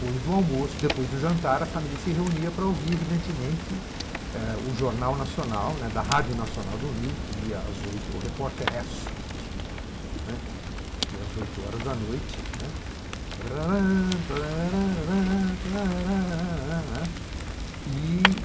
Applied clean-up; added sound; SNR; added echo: none; Fire; 4 dB; reverberation time 0.3 s.